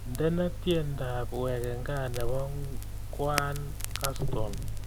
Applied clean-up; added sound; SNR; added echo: none; Crackle; 0 dB; none.